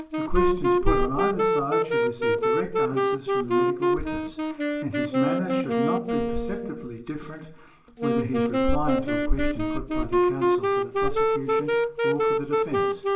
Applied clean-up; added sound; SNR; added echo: none; Wind instrument, woodwind instrument; -4 dB; reverberation time 0.8 s.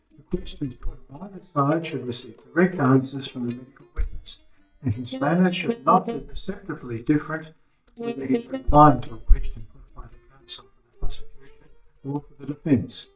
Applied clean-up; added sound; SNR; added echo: neural mask model DeepFilterNet 3.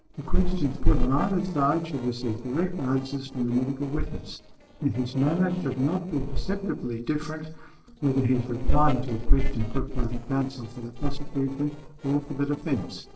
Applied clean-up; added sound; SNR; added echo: neural separator model SepFormer DNS4.